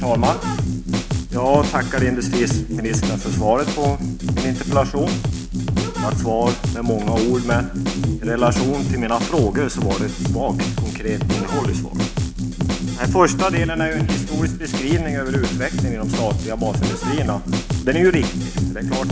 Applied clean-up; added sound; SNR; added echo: none; Drum kit; -1 dB; none.